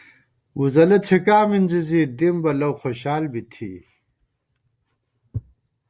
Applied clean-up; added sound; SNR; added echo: none; none; none; none.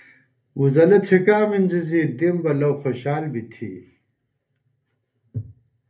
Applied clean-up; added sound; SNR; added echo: none; none; none; reverberation time 0.3 s.